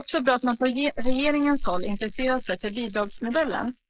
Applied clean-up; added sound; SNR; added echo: neural mask model Resemble Enhance denoiser.